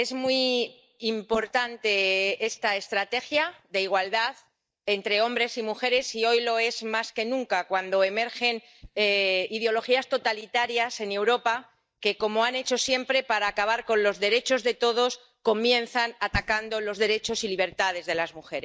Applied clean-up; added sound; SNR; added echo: neural mask model DeepFilterNet 3.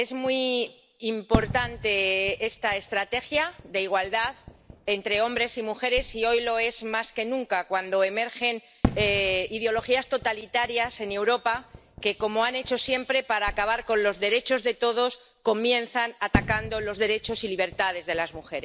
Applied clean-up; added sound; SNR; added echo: none; Fireworks; 11 dB; none.